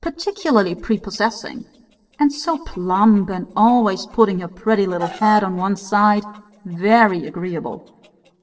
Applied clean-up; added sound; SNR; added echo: neural separator model SepFormer DNS4.